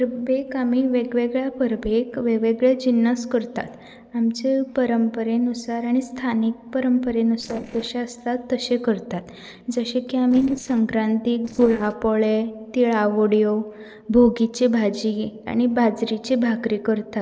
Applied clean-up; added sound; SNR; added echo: neural separator model SepFormer DNS4.